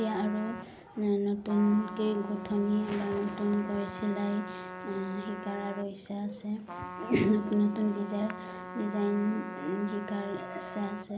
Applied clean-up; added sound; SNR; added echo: none; Trumpet; 11 dB; none.